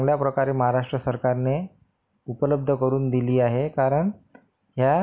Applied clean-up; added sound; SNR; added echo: none; none; none; none.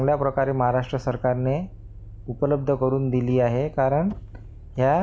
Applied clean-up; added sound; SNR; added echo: none; Motor vehicle (road); 17 dB; none.